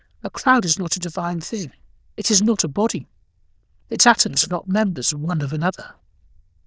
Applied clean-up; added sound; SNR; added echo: neural diffusion model UNIVERSE++.